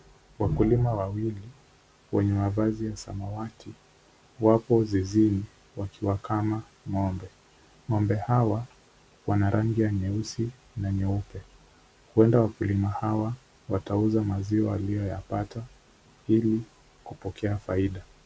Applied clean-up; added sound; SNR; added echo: none; none; none; none.